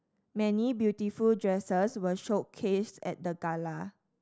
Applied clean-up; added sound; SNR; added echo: none; none; none; none.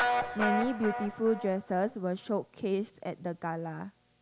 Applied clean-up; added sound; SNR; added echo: none; Guitar; 4 dB; none.